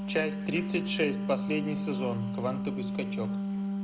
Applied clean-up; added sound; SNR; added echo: none; Wind instrument, woodwind instrument; 0 dB; none.